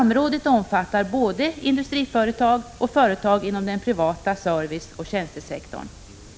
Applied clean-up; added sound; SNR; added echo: none; none; none; none.